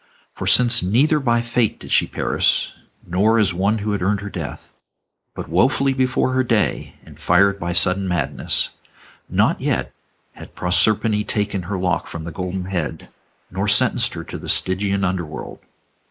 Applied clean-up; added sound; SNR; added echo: neural mask model Resemble Enhance denoiser.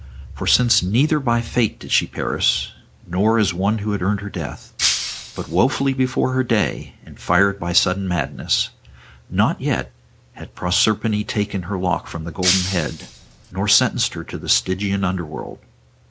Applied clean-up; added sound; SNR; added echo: none; Shatter; 4 dB; none.